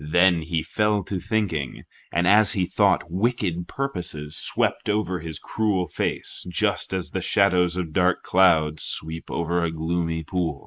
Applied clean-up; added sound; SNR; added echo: neural mask model Resemble Enhance denoiser.